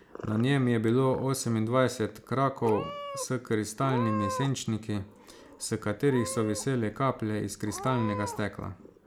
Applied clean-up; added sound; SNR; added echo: none; Meow / Purr; 12 dB; none.